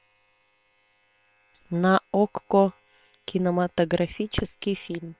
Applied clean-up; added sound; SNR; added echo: neural separator model SepFormer WHAM!.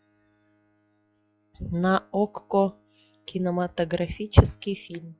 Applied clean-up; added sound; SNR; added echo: classical method log-MMSE.